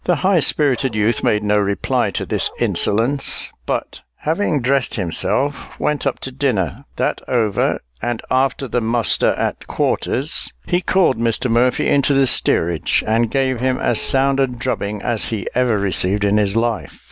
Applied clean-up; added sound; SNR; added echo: none; Dog; 19 dB; none.